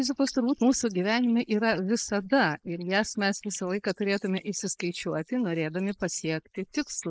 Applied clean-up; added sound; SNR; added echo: neural mask model Resemble Enhance denoiser.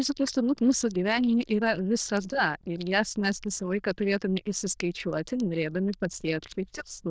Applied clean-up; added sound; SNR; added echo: neural diffusion model UNIVERSE++.